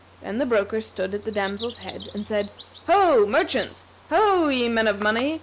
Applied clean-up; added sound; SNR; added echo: none; Bird vocalization, bird call, bird song; 15 dB; none.